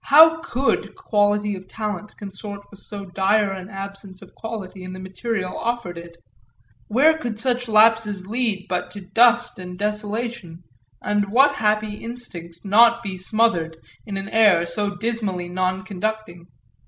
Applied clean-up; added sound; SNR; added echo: none; none; none; none.